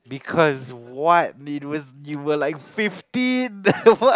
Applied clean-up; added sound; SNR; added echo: none; none; none; none.